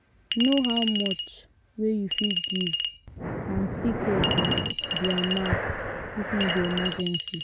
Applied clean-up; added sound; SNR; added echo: none; Breathing + Chink, clink; 0 dB; none.